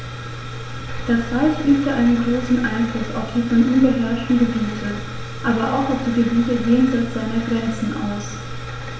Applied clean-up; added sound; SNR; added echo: none; none; none; reverberation time 0.5 s.